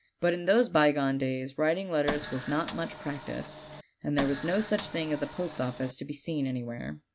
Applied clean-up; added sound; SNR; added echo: none; Printer; 10 dB; none.